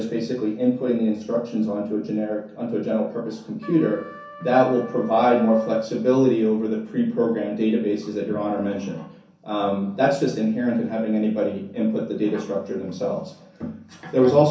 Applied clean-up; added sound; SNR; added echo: none; Trumpet; 20 dB; reverberation time 0.6 s.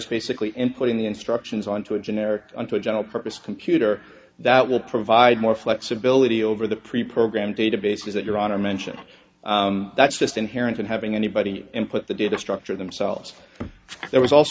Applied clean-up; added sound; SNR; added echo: none; none; none; none.